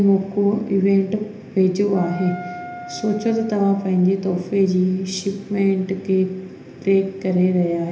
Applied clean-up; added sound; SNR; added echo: none; Wind instrument, woodwind instrument; 16 dB; reverberation time 0.8 s.